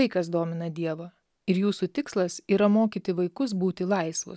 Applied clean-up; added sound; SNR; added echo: none; none; none; none.